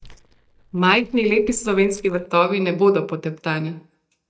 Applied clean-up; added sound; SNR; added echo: neural mask model DeepFilterNet 3.